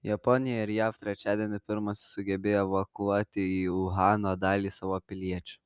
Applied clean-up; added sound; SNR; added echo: none; none; none; none.